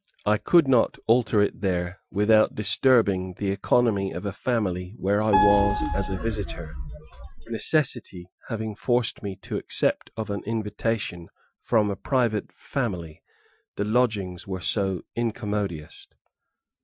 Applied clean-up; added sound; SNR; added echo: classical method Wiener filter.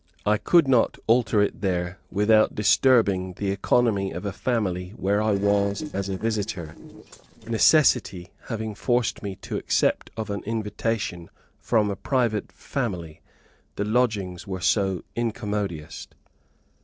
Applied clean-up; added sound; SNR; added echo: neural separator model SepFormer DNS4.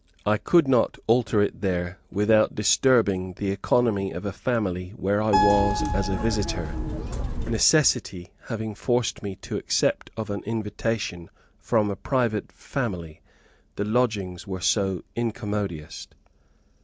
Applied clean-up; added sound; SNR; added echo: none; Keyboard (musical); 0 dB; none.